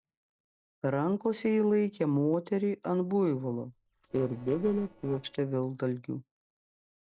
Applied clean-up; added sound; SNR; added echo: neural separator model SepFormer DNS4.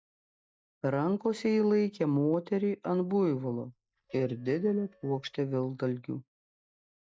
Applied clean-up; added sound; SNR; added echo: neural mask model DeepFilterNet 3.